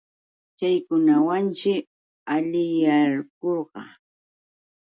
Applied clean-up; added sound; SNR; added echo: none; none; none; none.